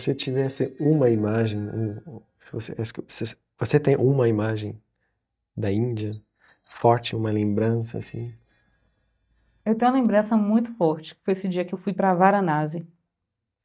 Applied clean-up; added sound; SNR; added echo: neural mask model DeepFilterNet 3.